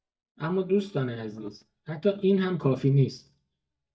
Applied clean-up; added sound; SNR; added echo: neural mask model DeepFilterNet 3.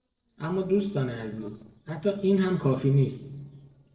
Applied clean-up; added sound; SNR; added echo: neural separator model SepFormer DNS4.